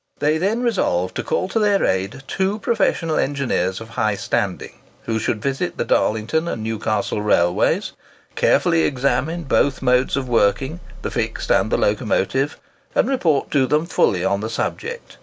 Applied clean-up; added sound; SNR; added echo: none; Growling; 14 dB; none.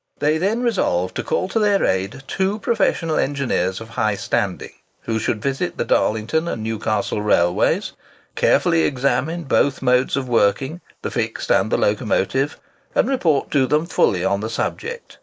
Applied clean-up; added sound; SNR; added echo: neural mask model Resemble Enhance denoiser.